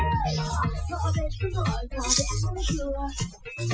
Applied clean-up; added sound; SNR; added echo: classical method Wiener filter.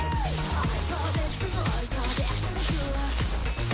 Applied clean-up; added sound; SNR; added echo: none; Walk, footsteps; 8 dB; none.